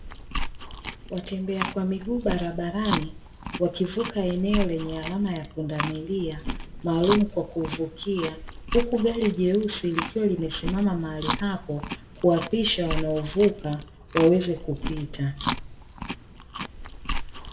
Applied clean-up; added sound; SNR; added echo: none; Chewing, mastication; 6 dB; reverberation time 0.5 s.